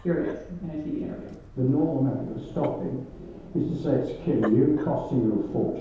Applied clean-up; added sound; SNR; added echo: none; Dog; 16 dB; reverberation time 0.8 s.